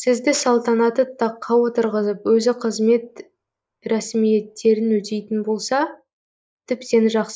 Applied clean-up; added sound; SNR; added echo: neural mask model Resemble Enhance denoiser.